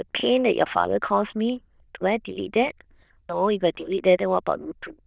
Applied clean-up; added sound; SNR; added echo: neural diffusion model UNIVERSE++.